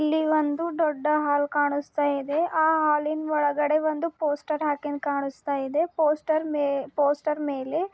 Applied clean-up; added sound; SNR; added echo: none; none; none; none.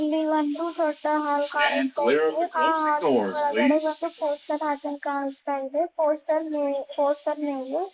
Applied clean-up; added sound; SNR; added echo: neural mask model Resemble Enhance denoiser.